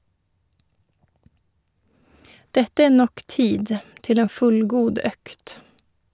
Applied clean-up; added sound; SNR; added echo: none; none; none; none.